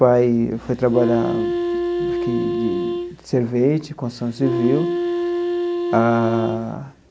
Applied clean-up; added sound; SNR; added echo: none; Wind instrument, woodwind instrument; 3 dB; none.